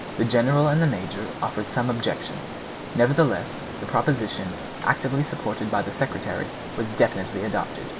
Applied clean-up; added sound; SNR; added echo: none; Stream; 9 dB; none.